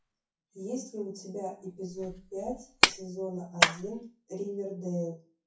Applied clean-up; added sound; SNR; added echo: classical method WPE with log-MMSE.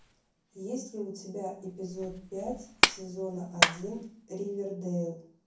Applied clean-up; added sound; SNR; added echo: none; Clapping; -3 dB; reverberation time 0.6 s.